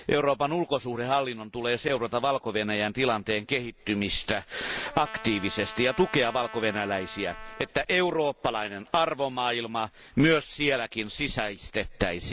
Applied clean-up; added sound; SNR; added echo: none; Trumpet; 15 dB; none.